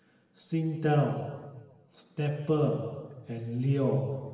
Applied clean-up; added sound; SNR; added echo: none; none; none; reverberation time 1.4 s.